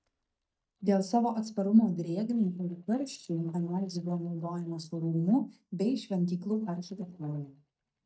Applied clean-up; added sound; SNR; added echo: neural mask model DeepFilterNet 3.